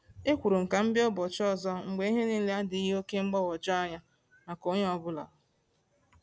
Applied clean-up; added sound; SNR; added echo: none; none; none; none.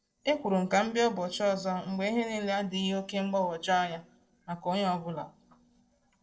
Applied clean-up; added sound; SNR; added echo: neural separator model SepFormer DNS4.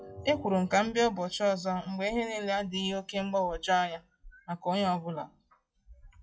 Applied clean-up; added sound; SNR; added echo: classical method WPE with log-MMSE.